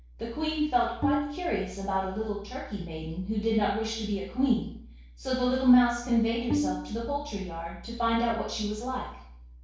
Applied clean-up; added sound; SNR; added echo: neural separator model SepFormer DNS4.